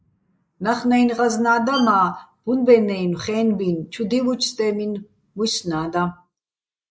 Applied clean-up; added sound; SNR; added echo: neural mask model Resemble Enhance denoiser.